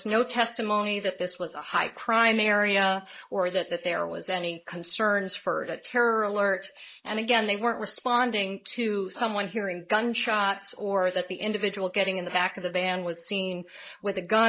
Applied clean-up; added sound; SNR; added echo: neural mask model Resemble Enhance denoiser.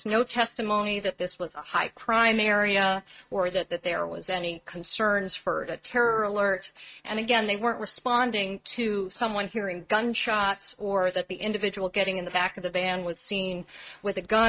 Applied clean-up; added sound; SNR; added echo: neural mask model RNNoise.